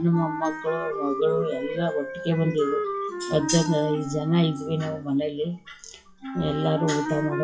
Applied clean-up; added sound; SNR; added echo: classical method WPE with log-MMSE.